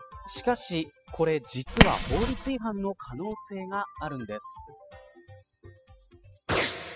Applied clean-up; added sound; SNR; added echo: classical method spectral subtraction.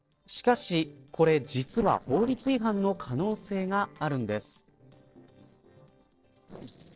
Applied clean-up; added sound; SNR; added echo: neural separator model SepFormer DNS4.